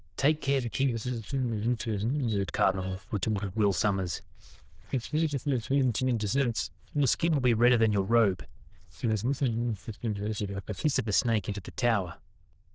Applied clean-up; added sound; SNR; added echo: neural diffusion model UNIVERSE++.